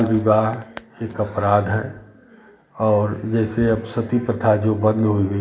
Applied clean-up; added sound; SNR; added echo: none; none; none; none.